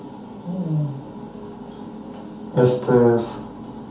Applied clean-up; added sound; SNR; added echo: none; none; none; reverberation time 0.5 s.